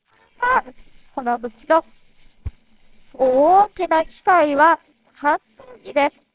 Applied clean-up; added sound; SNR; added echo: neural separator model SepFormer WHAMR!.